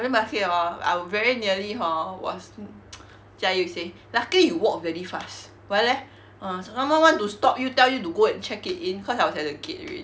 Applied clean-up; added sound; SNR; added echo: none; none; none; none.